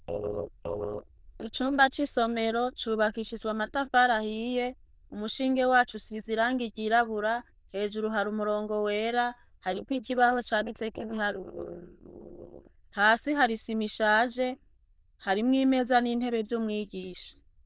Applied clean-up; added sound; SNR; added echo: neural diffusion model UNIVERSE++.